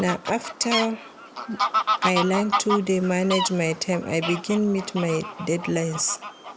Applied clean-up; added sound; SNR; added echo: none; Fowl; 5 dB; none.